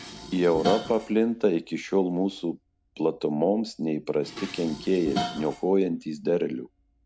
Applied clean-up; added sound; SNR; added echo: none; Dishes, pots, and pans; 12 dB; none.